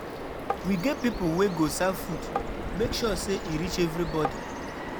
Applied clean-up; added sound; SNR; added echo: none; Tap + Bird vocalization, bird call, bird song; 4 dB; none.